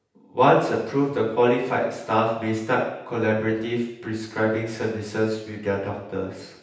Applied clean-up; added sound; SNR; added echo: none; none; none; reverberation time 0.9 s.